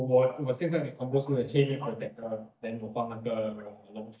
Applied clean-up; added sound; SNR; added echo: neural mask model DeepFilterNet 3.